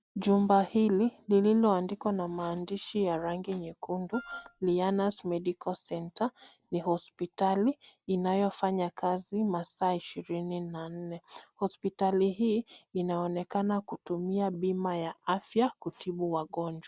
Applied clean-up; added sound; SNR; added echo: none; Wind instrument, woodwind instrument; 15 dB; none.